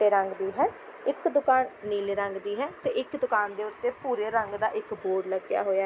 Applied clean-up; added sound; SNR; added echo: none; none; none; none.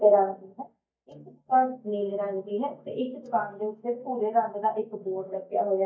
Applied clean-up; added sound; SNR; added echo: neural mask model DeepFilterNet 3.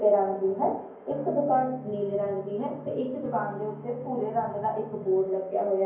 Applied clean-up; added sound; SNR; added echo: none; Electric guitar / Strum; 16 dB; reverberation time 0.9 s.